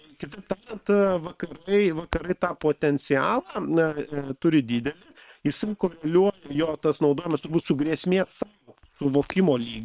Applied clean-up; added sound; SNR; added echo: neural separator model SepFormer WHAM!.